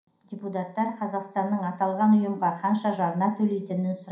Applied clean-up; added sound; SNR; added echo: none; none; none; reverberation time 0.5 s.